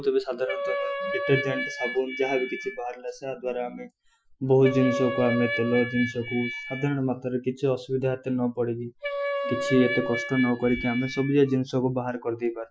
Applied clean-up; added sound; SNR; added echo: classical method Wiener filter.